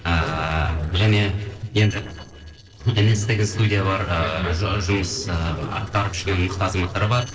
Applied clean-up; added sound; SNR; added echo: neural separator model SepFormer DNS4.